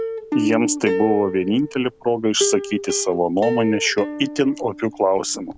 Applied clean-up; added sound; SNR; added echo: none; Plucked string instrument; 6 dB; none.